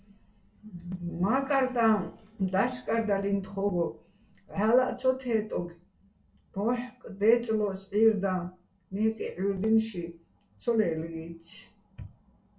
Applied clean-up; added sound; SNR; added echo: none; none; none; reverberation time 0.2 s.